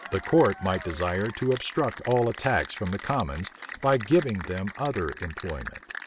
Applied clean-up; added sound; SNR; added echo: none; Applause / Cheering; 13 dB; none.